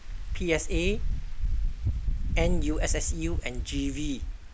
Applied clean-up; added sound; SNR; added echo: none; Wind; -5 dB; none.